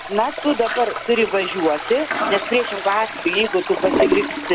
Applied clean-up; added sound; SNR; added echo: none; Toilet flush; 5 dB; none.